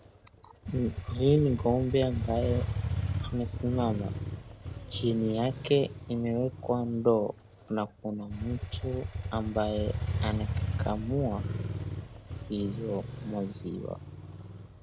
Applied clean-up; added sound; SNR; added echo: none; Motorcycle; 4 dB; none.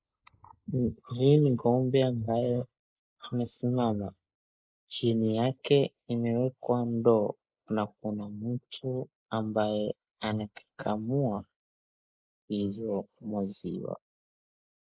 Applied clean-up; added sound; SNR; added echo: neural mask model Resemble Enhance denoiser.